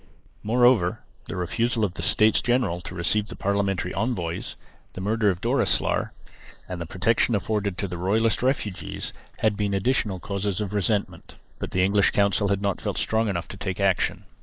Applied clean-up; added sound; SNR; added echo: neural mask model Resemble Enhance denoiser.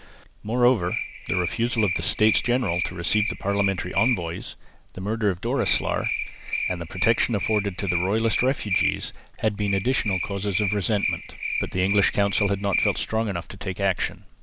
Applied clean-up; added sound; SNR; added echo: none; Cricket; 5 dB; none.